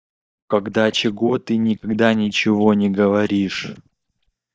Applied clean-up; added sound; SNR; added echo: neural mask model DeepFilterNet 3.